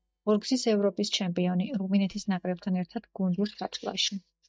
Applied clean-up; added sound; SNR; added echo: neural mask model DeepFilterNet 3.